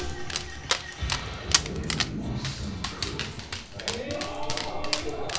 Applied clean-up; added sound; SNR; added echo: none; Dog; -2 dB; reverberation time 1.1 s.